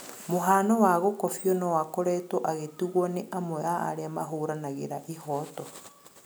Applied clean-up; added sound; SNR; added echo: none; none; none; none.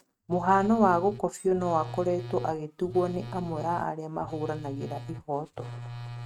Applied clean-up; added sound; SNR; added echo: neural mask model RNNoise.